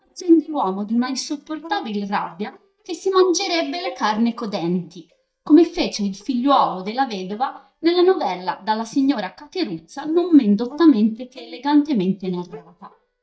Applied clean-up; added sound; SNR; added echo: neural mask model DeepFilterNet 3.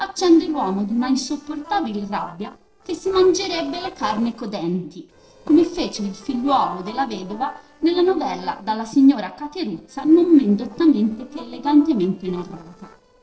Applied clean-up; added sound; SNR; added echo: neural separator model SepFormer DNS4.